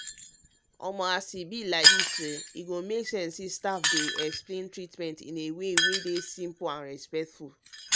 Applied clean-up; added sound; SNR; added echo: none; Shatter; -3 dB; none.